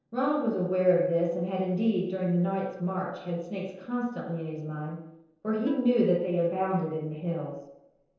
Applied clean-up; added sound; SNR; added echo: neural separator model SepFormer DNS4.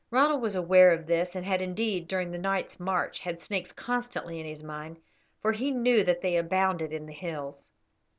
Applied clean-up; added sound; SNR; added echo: none; none; none; none.